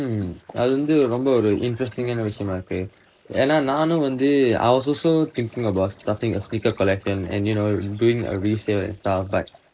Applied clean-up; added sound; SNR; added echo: neural mask model Resemble Enhance denoiser.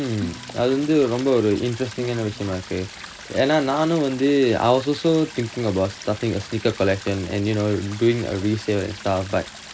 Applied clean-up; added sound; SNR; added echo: none; Stream + Organ; 16 dB; none.